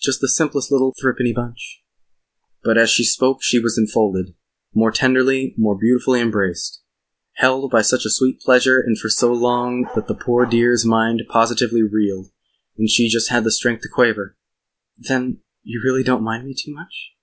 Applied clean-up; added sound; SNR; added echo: none; Bark; 19 dB; none.